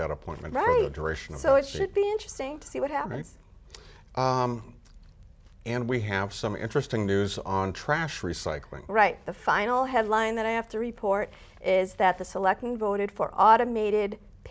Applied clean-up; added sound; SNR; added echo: none; none; none; none.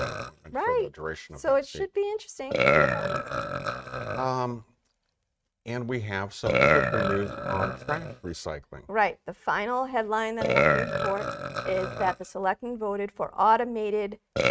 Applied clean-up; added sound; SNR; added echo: neural mask model RNNoise.